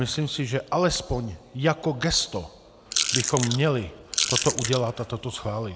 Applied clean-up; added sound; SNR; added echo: none; Chewing, mastication / Crushing; 2 dB; none.